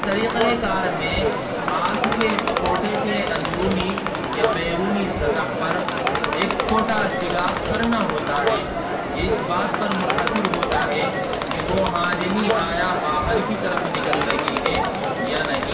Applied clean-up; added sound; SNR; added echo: none; Crowd; -2 dB; reverberation time 2.7 s.